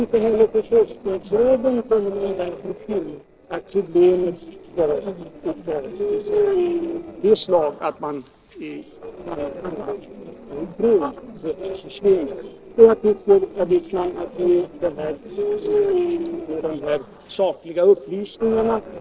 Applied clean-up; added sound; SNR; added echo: neural separator model SepFormer DNS4.